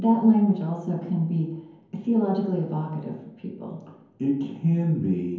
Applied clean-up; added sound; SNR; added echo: none; none; none; reverberation time 0.9 s.